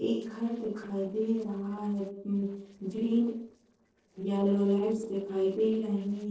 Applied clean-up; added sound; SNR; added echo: neural separator model SepFormer DNS4.